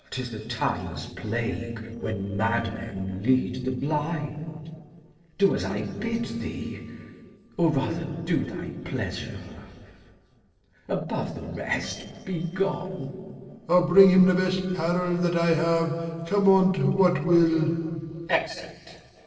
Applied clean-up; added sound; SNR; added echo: neural separator model SepFormer DNS4.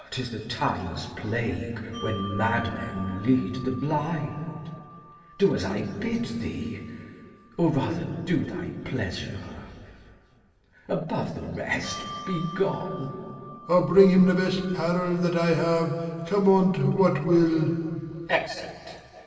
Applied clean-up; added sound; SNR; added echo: none; Bell; 20 dB; reverberation time 2.5 s.